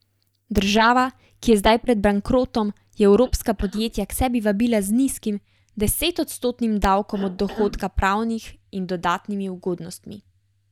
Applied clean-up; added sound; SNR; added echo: neural mask model DeepFilterNet 3.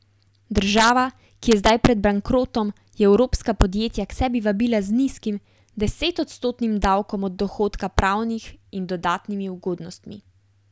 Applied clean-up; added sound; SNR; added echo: none; none; none; none.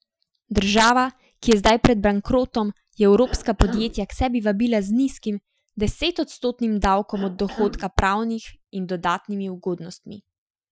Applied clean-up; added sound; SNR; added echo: classical method Wiener filter.